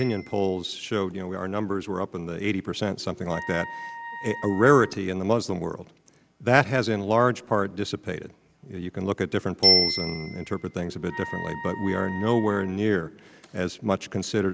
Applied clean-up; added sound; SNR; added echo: none; Wind instrument, woodwind instrument + Bicycle bell; 8 dB; none.